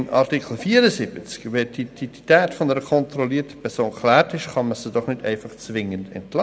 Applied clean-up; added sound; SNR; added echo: none; none; none; none.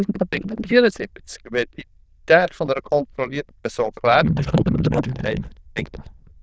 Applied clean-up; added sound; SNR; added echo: neural diffusion model UNIVERSE++.